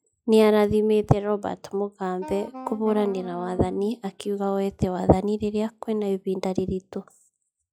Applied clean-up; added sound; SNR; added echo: classical method log-MMSE.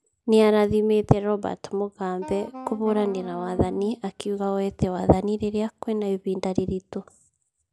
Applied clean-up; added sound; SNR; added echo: none; Wind instrument, woodwind instrument; 15 dB; none.